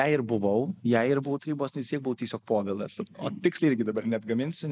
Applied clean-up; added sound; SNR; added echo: none; none; none; none.